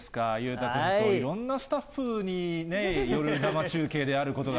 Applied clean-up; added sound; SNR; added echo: none; none; none; none.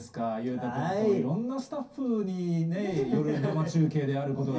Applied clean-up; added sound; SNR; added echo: none; none; none; reverberation time 0.3 s.